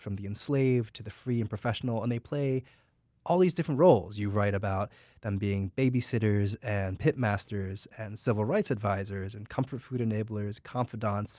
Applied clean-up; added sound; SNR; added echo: none; none; none; none.